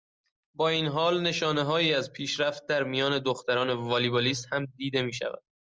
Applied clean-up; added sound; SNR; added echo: none; none; none; none.